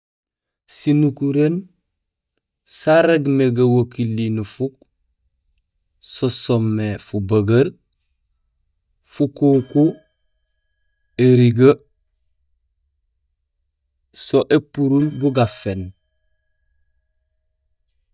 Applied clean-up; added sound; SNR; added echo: neural mask model DeepFilterNet 3.